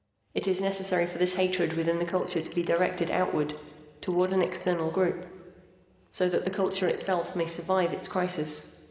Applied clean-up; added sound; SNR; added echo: neural separator model SepFormer DNS4.